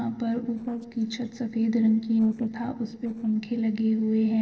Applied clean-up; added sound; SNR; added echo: neural separator model SepFormer DNS4.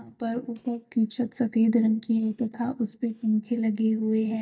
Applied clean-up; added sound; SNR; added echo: neural mask model DeepFilterNet 3.